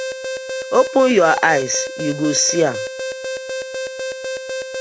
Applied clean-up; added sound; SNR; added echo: none; Alarm; 6 dB; none.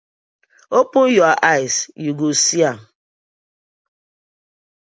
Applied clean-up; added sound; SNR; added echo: none; none; none; none.